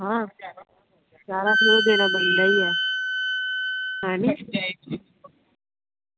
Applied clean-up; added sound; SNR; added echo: none; Wind instrument, woodwind instrument; -4 dB; none.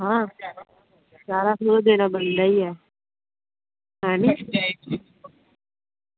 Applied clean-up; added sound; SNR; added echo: none; none; none; none.